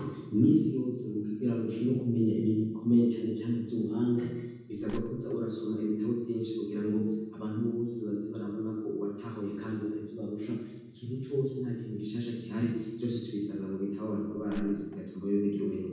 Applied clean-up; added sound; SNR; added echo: none; Crushing; 12 dB; reverberation time 1.1 s.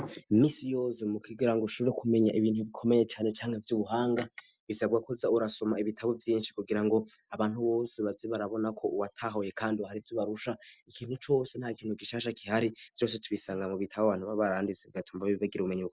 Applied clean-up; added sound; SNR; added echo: none; none; none; none.